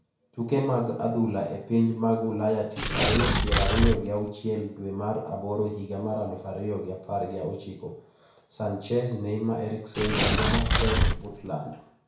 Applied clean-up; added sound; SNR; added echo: none; Tearing; -5 dB; reverberation time 0.6 s.